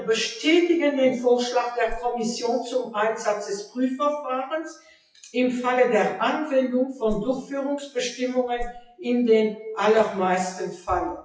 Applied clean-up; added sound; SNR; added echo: classical method WPE with log-MMSE.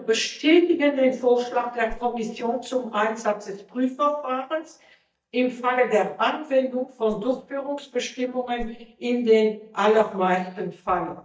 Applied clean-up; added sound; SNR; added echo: neural mask model DeepFilterNet 3.